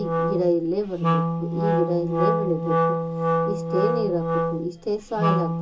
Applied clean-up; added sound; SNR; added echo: none; Wind instrument, woodwind instrument; -3 dB; reverberation time 0.2 s.